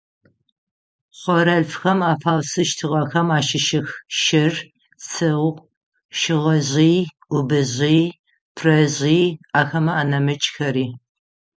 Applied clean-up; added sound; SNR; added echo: none; none; none; none.